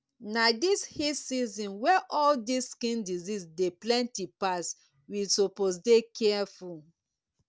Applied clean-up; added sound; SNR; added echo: none; none; none; none.